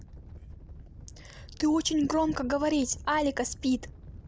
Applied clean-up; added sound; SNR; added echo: none; Animal; 15 dB; none.